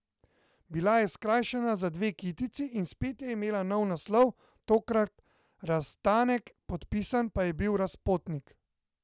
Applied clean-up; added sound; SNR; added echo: none; none; none; none.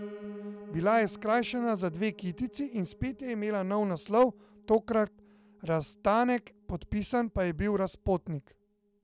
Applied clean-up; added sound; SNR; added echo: none; Piano; 19 dB; none.